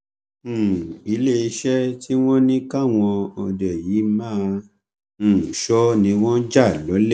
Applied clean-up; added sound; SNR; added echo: none; none; none; none.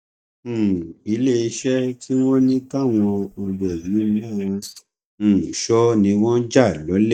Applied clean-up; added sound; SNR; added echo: neural mask model DeepFilterNet 3.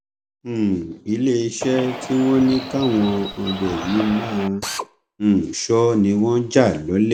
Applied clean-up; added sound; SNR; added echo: none; Drill + Bird; 10 dB; none.